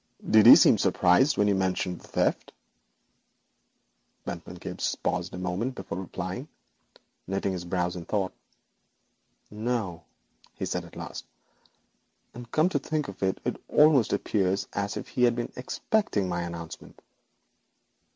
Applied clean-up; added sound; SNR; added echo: none; none; none; none.